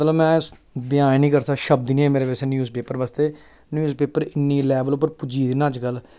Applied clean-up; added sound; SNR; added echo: none; none; none; none.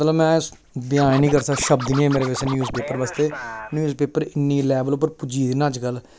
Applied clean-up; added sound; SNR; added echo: none; Scratching (performance technique); 11 dB; none.